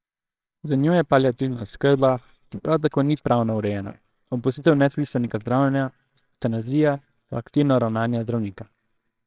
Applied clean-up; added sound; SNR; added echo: neural separator model SepFormer WHAMR!.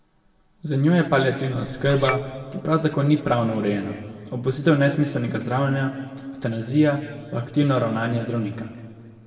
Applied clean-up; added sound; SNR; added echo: none; Chink, clink; 11 dB; reverberation time 1.9 s.